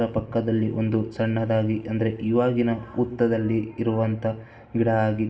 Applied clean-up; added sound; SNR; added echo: none; none; none; reverberation time 1.6 s.